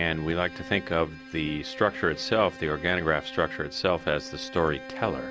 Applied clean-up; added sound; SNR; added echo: none; Bowed string instrument; 14 dB; none.